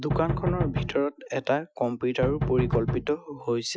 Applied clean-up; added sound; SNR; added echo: classical method Wiener filter.